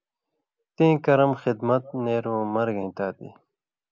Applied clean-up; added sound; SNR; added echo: none; none; none; none.